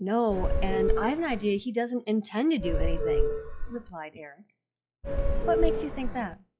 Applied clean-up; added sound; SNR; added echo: classical method log-MMSE.